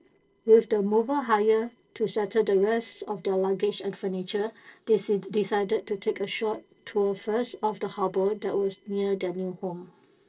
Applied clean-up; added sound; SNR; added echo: neural separator model SepFormer DNS4.